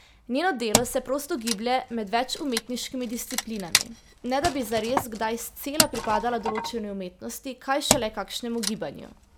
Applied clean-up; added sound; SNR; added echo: none; Wood; 3 dB; none.